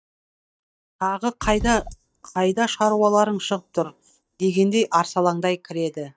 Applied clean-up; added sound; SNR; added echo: neural mask model DeepFilterNet 3.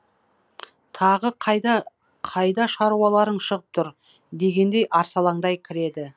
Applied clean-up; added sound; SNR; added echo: none; none; none; none.